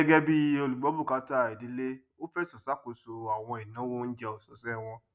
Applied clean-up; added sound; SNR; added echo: none; none; none; none.